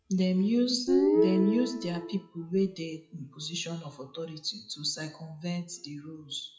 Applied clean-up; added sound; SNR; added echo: classical method WPE with log-MMSE.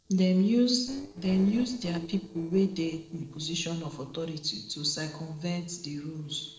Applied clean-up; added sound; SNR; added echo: neural separator model SepFormer DNS4.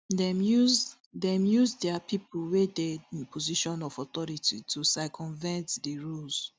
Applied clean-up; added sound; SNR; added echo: none; none; none; none.